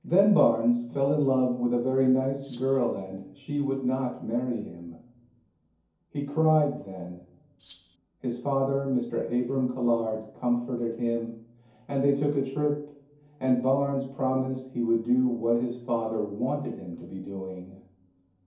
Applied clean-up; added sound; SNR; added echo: none; Rattle (instrument); 18 dB; reverberation time 0.6 s.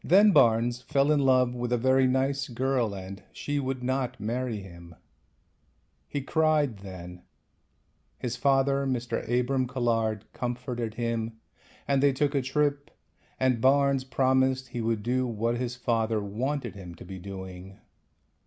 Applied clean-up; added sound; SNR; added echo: none; none; none; none.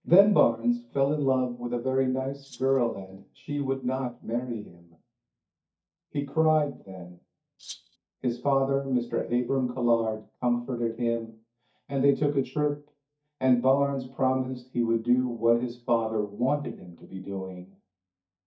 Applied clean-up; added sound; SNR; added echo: neural mask model DeepFilterNet 3.